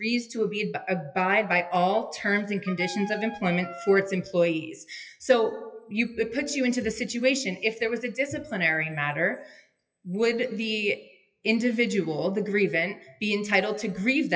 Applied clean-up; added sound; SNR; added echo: classical method WPE with log-MMSE.